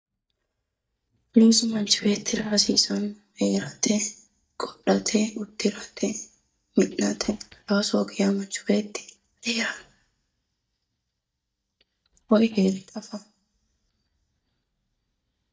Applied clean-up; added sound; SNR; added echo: neural mask model DeepFilterNet 3.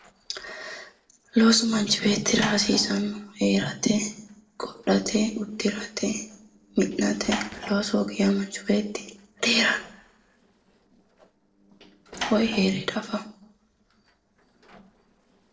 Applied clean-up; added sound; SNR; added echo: neural separator model SepFormer DNS4.